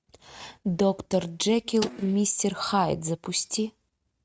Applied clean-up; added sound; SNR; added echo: neural mask model RNNoise.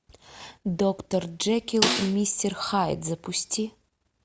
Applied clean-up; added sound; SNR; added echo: none; Snare drum; 1 dB; none.